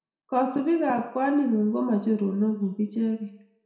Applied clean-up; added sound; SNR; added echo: none; none; none; reverberation time 0.6 s.